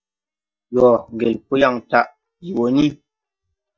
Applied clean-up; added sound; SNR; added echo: neural mask model DeepFilterNet 3.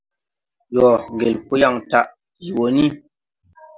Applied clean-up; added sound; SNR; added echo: none; none; none; none.